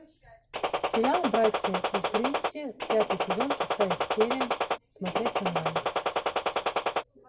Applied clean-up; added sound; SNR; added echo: none; Gunshot, gunfire; -3 dB; none.